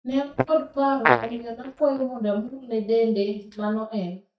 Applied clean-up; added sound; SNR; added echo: neural mask model DeepFilterNet 3.